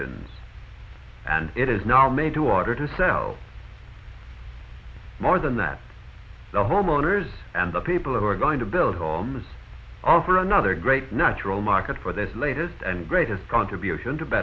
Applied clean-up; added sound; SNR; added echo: none; none; none; none.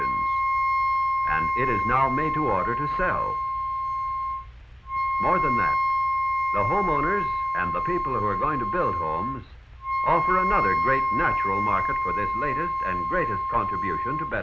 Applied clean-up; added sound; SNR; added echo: none; Wind instrument, woodwind instrument; -3 dB; none.